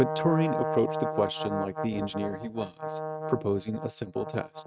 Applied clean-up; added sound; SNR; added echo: neural mask model RNNoise.